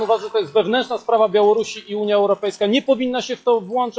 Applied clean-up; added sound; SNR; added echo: classical method log-MMSE.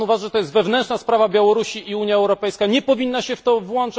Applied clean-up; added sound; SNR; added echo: none; none; none; none.